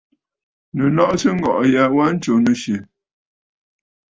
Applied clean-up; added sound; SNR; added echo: none; none; none; none.